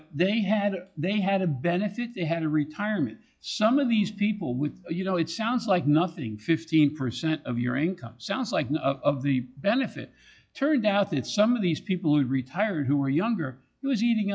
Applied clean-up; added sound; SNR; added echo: classical method log-MMSE.